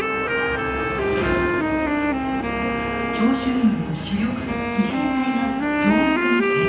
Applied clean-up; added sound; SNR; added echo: none; Wind instrument, woodwind instrument; -1 dB; reverberation time 0.9 s.